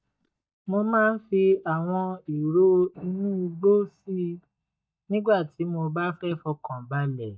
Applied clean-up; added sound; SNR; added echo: neural mask model DeepFilterNet 3.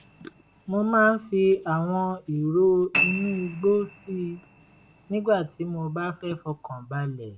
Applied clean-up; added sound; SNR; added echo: none; Piano; 11 dB; reverberation time 0.2 s.